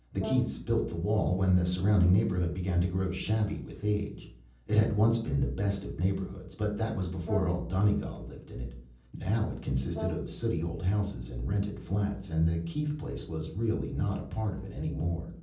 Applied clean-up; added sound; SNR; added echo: none; Brass instrument; 17 dB; reverberation time 0.6 s.